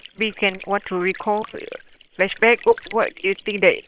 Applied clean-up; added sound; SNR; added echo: neural separator model SepFormer WHAM!.